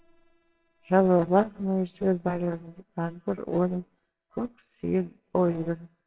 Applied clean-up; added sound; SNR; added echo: neural separator model SepFormer WHAMR!.